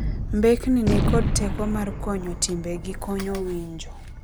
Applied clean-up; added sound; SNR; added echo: none; Gunshot, gunfire; 1 dB; none.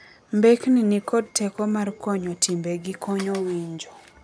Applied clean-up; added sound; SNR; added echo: none; none; none; none.